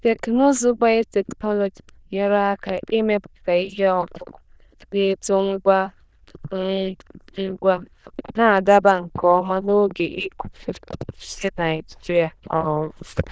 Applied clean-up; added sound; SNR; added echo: neural diffusion model UNIVERSE++.